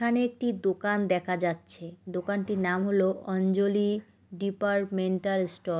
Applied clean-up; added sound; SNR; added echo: none; none; none; none.